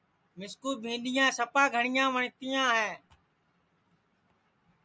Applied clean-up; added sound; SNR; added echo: none; none; none; none.